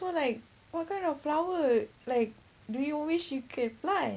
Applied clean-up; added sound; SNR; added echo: none; none; none; none.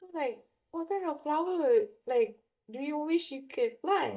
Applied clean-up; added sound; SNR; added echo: neural mask model DeepFilterNet 3.